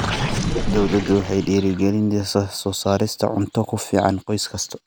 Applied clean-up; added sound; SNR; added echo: none; Gurgling; 7 dB; none.